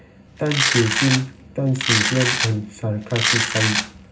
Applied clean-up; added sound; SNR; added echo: none; Domestic sounds, home sounds; 0 dB; reverberation time 0.4 s.